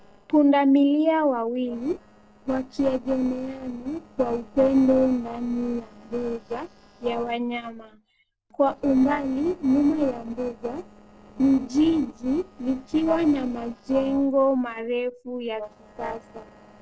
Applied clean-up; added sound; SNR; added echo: neural separator model SepFormer DNS4.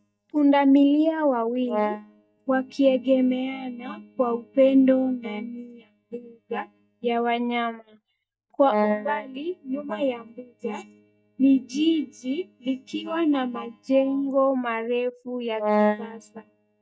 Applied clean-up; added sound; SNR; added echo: neural mask model DeepFilterNet 3.